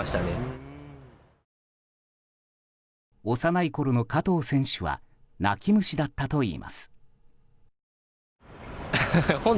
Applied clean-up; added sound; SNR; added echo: none; none; none; none.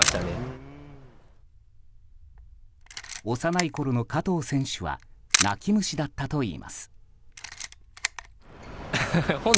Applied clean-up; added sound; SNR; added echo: none; Camera; 4 dB; none.